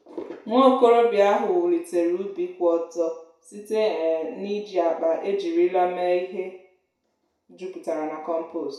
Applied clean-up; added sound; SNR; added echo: none; none; none; reverberation time 0.6 s.